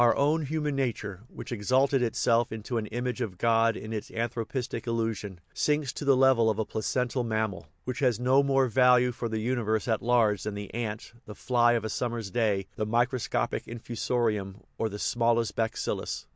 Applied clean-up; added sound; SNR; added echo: none; none; none; none.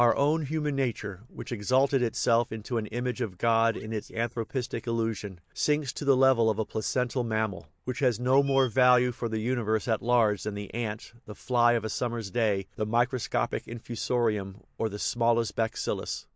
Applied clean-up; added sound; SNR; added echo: neural mask model Resemble Enhance denoiser.